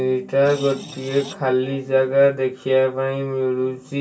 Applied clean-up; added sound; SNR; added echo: none; Screech; 16 dB; reverberation time 0.2 s.